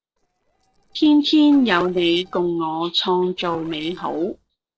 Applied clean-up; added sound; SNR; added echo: neural separator model SepFormer DNS4.